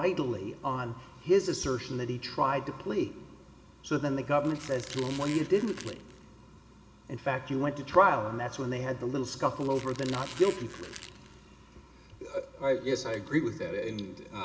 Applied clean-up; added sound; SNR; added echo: none; Squeak; 15 dB; reverberation time 0.5 s.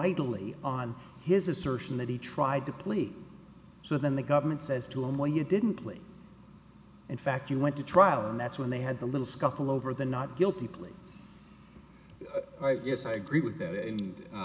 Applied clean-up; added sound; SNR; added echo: none; none; none; none.